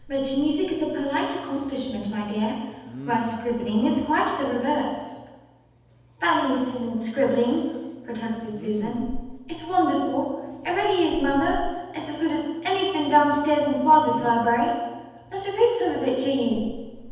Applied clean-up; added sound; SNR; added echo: none; Respiratory sounds; 17 dB; reverberation time 1.1 s.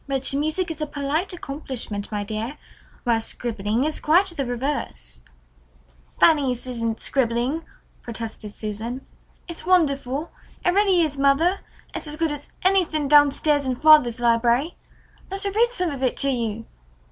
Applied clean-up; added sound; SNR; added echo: none; none; none; none.